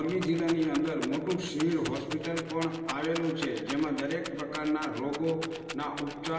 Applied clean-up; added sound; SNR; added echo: none; Rattle; 12 dB; reverberation time 2.3 s.